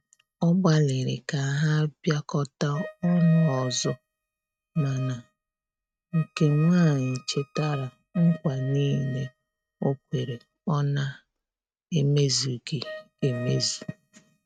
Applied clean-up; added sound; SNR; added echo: neural mask model RNNoise.